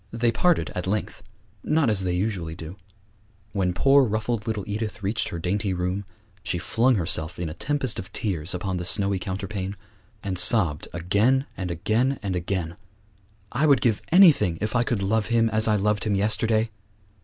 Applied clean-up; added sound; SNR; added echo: none; none; none; none.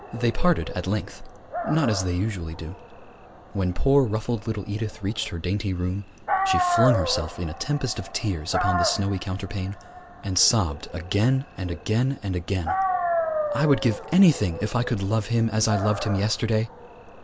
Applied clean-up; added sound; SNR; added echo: none; Dog; 6 dB; none.